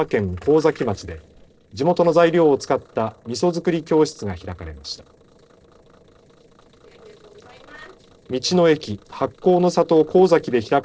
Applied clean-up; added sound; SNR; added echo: neural separator model SepFormer DNS4.